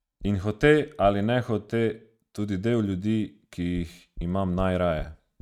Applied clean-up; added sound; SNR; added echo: neural mask model RNNoise.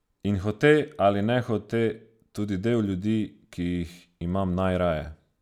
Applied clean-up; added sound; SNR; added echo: none; none; none; none.